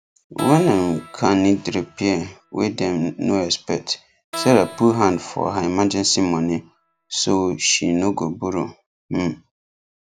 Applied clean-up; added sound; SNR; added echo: none; Keyboard (musical); 17 dB; none.